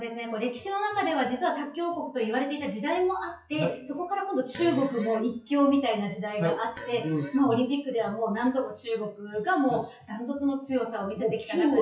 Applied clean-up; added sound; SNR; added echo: classical method WPE with log-MMSE.